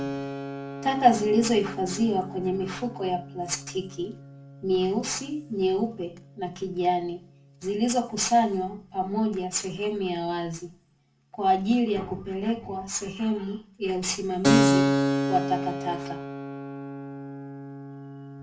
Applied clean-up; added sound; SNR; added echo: none; Keyboard (musical); 5 dB; reverberation time 0.3 s.